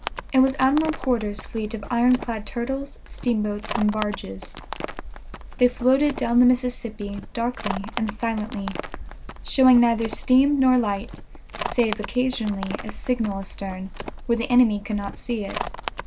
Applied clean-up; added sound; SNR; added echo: none; Livestock, farm animals, working animals; 11 dB; none.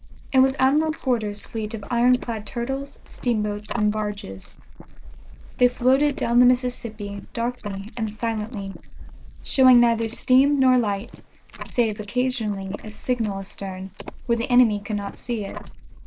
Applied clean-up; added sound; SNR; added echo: neural mask model Resemble Enhance denoiser.